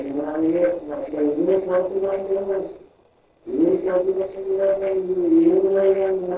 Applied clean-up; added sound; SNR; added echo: neural separator model SepFormer DNS4.